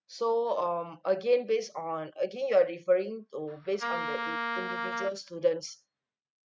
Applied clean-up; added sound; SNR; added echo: neural mask model RNNoise.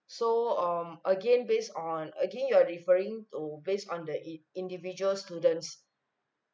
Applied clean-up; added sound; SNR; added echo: none; none; none; none.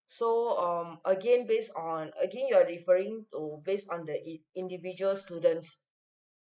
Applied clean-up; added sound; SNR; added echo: neural mask model Resemble Enhance denoiser.